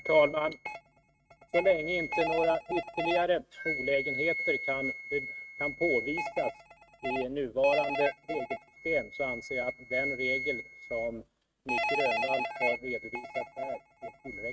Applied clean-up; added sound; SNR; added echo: neural mask model RNNoise.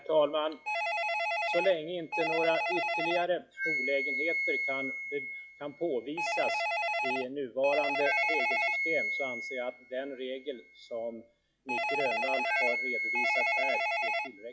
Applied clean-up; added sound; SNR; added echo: classical method log-MMSE.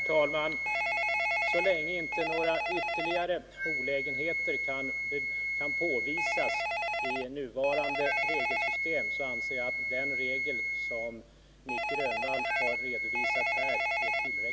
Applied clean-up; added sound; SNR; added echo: none; Wind instrument, woodwind instrument + Telephone; -4 dB; none.